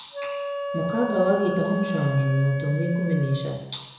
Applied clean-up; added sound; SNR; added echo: none; Wind instrument, woodwind instrument; 7 dB; reverberation time 1.0 s.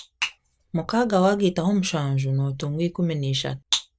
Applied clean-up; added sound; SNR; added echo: none; none; none; none.